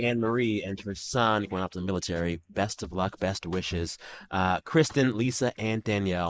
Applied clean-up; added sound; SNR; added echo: neural mask model Resemble Enhance denoiser.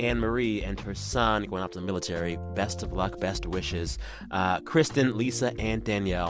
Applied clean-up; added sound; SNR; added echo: none; none; none; none.